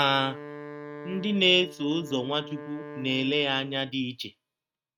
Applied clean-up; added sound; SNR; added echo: neural mask model RNNoise.